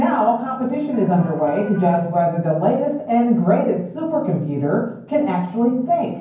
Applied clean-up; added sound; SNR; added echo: none; Electric guitar; 18 dB; reverberation time 0.9 s.